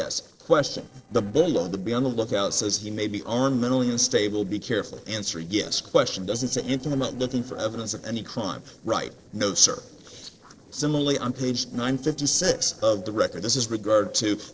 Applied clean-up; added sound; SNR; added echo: neural separator model SepFormer DNS4.